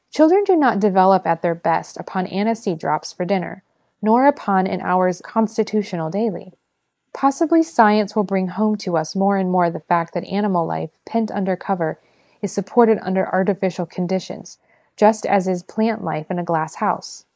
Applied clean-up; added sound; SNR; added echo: neural mask model Resemble Enhance denoiser.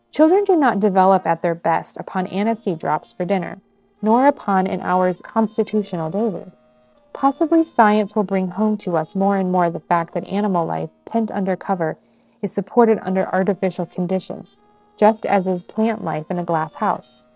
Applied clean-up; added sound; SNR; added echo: neural separator model SepFormer DNS4.